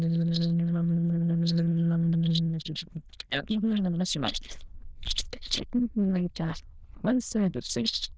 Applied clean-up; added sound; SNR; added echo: neural diffusion model UNIVERSE++.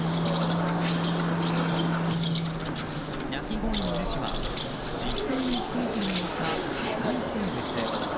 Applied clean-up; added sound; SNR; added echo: none; Bird; -1 dB; none.